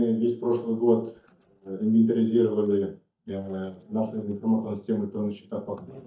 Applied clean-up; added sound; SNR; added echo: neural mask model DeepFilterNet 3.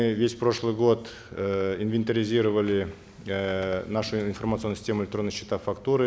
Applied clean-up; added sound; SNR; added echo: none; none; none; none.